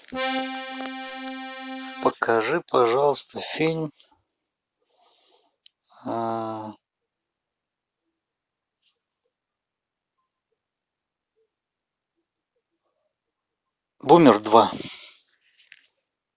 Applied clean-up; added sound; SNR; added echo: none; Accordion; 5 dB; none.